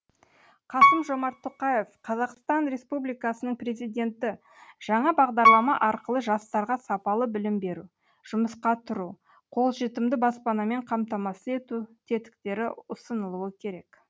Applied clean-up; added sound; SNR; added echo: none; Piano; -3 dB; none.